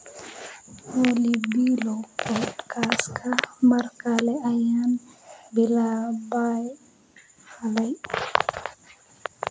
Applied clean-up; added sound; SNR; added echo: none; none; none; none.